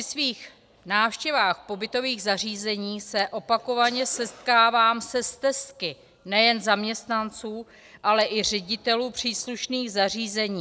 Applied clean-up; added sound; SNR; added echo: none; none; none; none.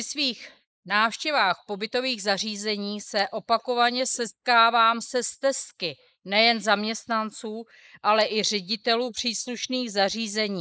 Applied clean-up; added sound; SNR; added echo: neural mask model Resemble Enhance denoiser.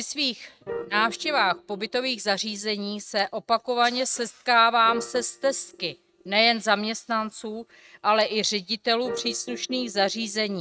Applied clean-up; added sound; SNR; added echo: neural mask model RNNoise.